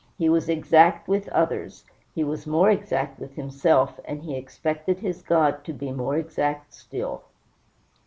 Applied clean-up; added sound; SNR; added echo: none; none; none; none.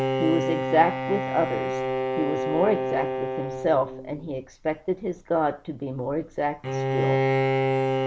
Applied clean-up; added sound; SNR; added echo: none; Bowed string instrument; 0 dB; none.